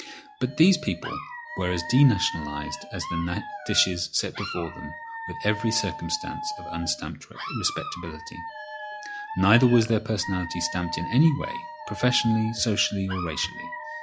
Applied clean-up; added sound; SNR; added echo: classical method log-MMSE.